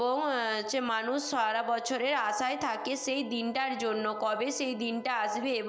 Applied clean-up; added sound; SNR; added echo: none; Wind instrument, woodwind instrument; 20 dB; none.